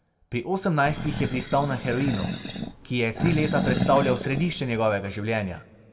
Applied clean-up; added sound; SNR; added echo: none; Animal; 4 dB; reverberation time 1.5 s.